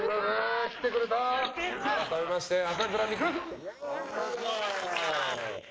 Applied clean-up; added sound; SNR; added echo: neural mask model Resemble Enhance denoiser.